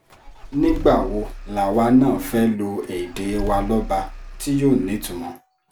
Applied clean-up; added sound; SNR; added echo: none; Engine starting / Car; 11 dB; none.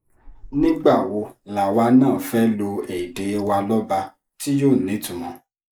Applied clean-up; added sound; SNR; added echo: neural mask model Resemble Enhance denoiser.